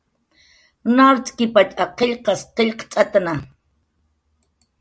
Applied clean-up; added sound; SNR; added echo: none; none; none; none.